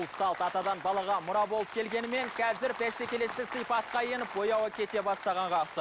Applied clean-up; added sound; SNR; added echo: none; none; none; none.